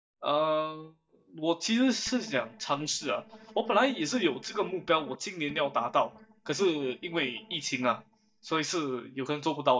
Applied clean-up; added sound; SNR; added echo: neural mask model DeepFilterNet 3.